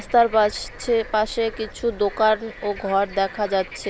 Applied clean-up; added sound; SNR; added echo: none; Bird / Frog; 16 dB; none.